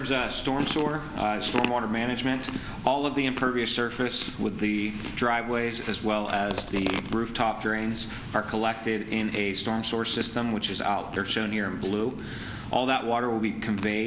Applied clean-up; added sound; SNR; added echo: none; Chewing, mastication; 12 dB; none.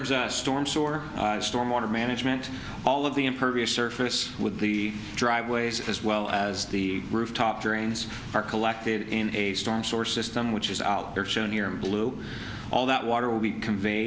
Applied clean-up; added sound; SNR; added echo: none; none; none; none.